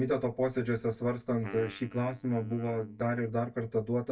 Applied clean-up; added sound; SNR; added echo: neural mask model DeepFilterNet 3.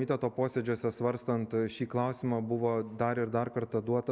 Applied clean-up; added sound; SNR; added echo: none; none; none; none.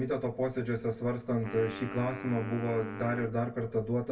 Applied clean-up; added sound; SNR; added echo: none; Wind instrument, woodwind instrument; 13 dB; reverberation time 0.2 s.